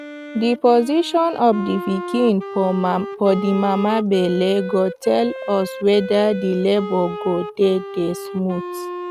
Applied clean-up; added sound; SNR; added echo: none; Wind instrument, woodwind instrument; 11 dB; none.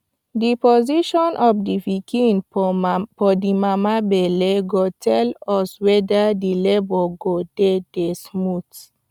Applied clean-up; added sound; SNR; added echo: none; none; none; none.